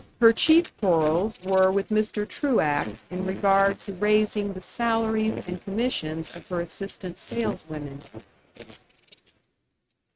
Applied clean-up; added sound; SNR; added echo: neural mask model RNNoise.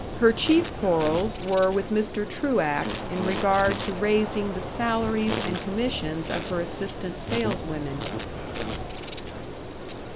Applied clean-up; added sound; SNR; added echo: none; Insect; 6 dB; none.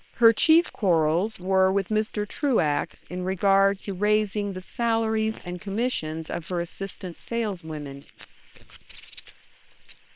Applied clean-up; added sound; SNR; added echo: neural separator model SepFormer WHAM!.